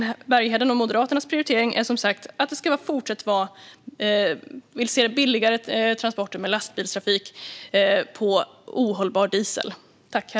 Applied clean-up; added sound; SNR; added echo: none; none; none; none.